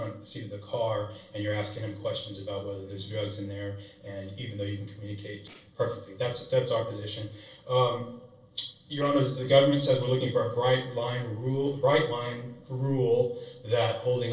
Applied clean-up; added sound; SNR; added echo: neural separator model SepFormer DNS4.